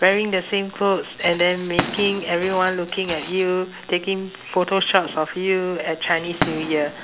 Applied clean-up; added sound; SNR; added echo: none; Walk, footsteps + Fireworks; 11 dB; none.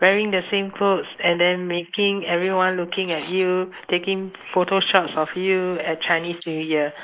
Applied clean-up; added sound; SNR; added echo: neural mask model Resemble Enhance denoiser.